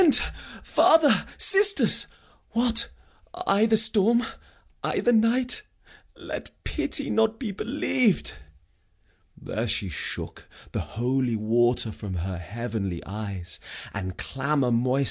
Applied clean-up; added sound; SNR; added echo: none; none; none; none.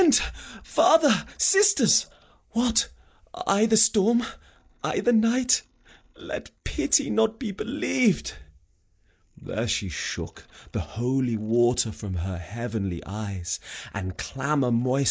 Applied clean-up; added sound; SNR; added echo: neural mask model Resemble Enhance denoiser.